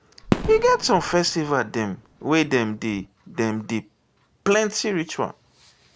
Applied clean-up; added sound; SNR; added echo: none; Fireworks; 8 dB; none.